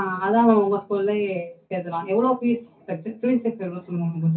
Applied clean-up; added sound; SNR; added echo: none; none; none; reverberation time 0.3 s.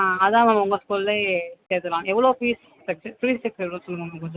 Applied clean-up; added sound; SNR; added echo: none; none; none; none.